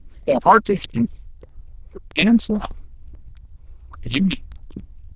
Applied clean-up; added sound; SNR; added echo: neural diffusion model UNIVERSE++.